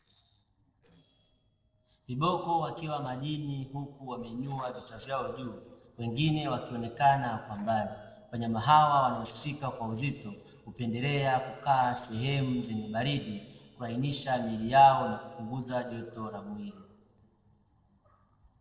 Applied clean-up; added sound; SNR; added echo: neural separator model SepFormer DNS4.